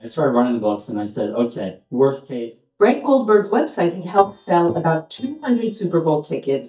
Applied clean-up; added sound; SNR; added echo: neural mask model DeepFilterNet 3.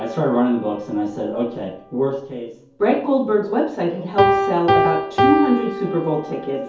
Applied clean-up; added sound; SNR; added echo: none; Piano; 3 dB; reverberation time 0.6 s.